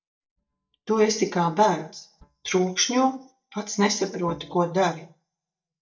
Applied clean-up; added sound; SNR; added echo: neural mask model DeepFilterNet 3.